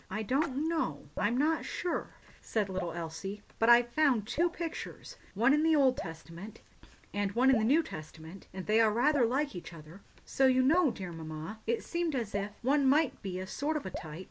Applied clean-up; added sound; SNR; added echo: none; Drip + Splash, splatter; 16 dB; none.